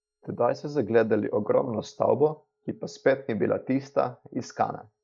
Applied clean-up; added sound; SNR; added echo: neural mask model DeepFilterNet 3.